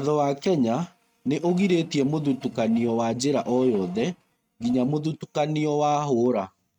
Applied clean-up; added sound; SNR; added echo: neural mask model RNNoise.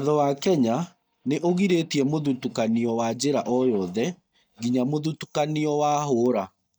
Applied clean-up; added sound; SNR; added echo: neural mask model DeepFilterNet 3.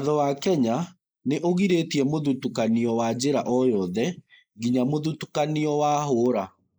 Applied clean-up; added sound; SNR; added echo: neural mask model Resemble Enhance denoiser.